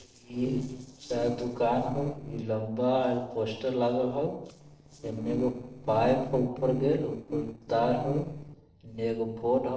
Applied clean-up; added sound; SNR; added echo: neural separator model SepFormer DNS4.